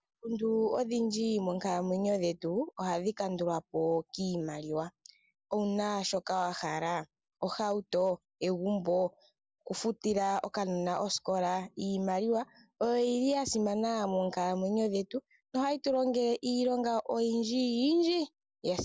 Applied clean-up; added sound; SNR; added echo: none; none; none; none.